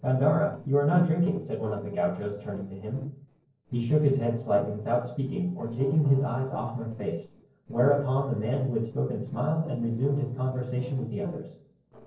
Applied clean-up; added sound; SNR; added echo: neural separator model SepFormer DNS4.